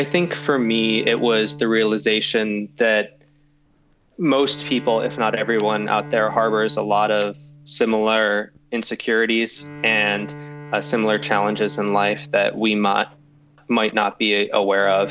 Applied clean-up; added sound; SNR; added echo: none; Bowed string instrument; 17 dB; none.